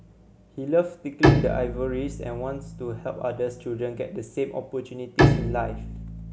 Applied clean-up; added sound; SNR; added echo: none; Bowed string instrument; -2 dB; none.